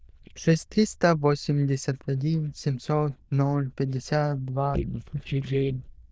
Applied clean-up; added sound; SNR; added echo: neural diffusion model UNIVERSE++.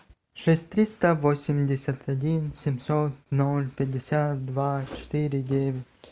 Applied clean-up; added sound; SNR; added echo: none; none; none; none.